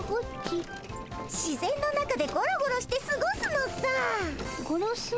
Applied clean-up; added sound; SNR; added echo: none; none; none; none.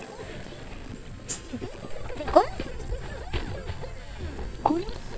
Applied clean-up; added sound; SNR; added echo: neural mask model DeepFilterNet 3.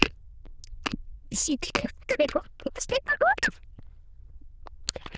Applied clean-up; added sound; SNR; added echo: neural diffusion model UNIVERSE++.